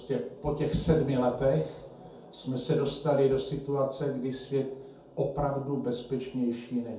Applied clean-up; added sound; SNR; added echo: none; none; none; reverberation time 0.6 s.